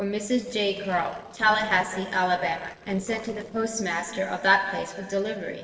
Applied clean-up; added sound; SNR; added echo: neural separator model SepFormer DNS4.